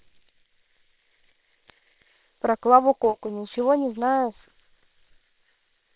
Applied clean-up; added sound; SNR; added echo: neural separator model SepFormer WHAM!.